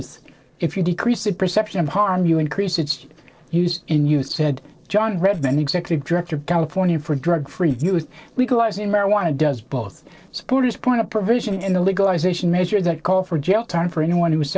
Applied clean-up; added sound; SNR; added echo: neural separator model SepFormer DNS4.